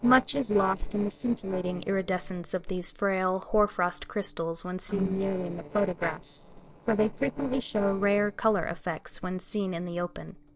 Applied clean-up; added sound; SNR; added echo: neural separator model SepFormer DNS4.